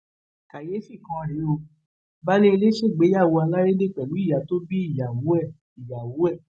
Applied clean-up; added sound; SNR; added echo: none; none; none; none.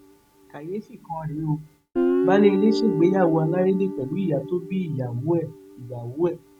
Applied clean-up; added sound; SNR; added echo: none; Guitar; 4 dB; none.